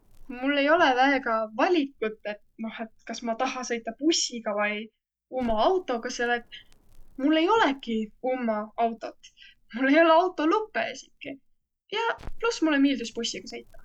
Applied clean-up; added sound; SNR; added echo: none; Crackle; 20 dB; none.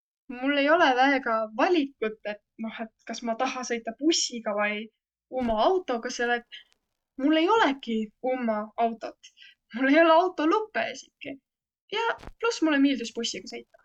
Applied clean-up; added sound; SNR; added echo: neural mask model RNNoise.